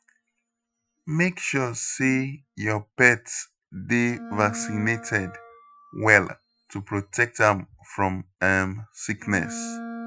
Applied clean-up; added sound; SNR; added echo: classical method Wiener filter.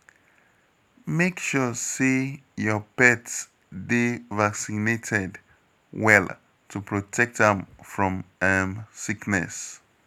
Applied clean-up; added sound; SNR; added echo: none; none; none; none.